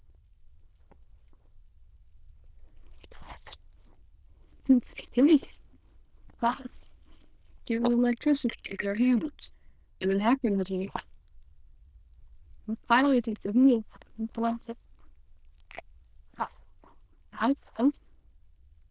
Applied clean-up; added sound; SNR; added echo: neural diffusion model UNIVERSE++.